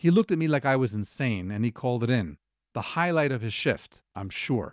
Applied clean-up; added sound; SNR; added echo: none; none; none; none.